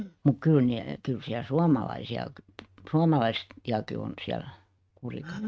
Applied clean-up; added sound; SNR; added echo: neural mask model RNNoise.